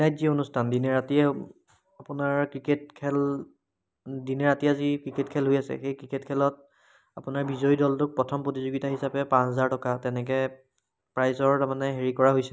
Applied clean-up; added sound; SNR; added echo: none; none; none; none.